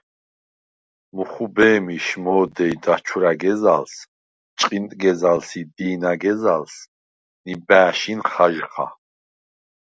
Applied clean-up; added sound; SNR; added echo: none; none; none; none.